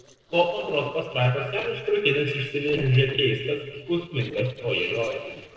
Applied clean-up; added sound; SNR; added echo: neural separator model SepFormer DNS4.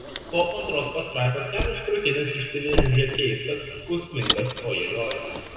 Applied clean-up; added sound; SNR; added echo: none; Car; 4 dB; reverberation time 2.1 s.